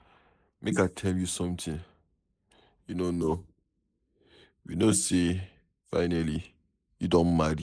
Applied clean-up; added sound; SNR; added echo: neural mask model Resemble Enhance denoiser.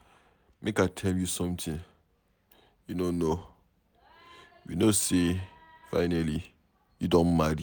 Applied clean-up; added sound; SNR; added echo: none; none; none; none.